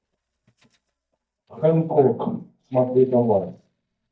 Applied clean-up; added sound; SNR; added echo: neural mask model DeepFilterNet 3.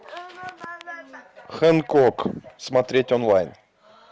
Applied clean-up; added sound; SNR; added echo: none; none; none; none.